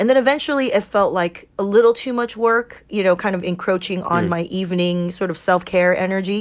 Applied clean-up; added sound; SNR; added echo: none; none; none; none.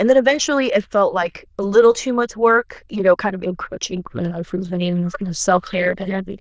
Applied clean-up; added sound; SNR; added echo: neural diffusion model UNIVERSE++.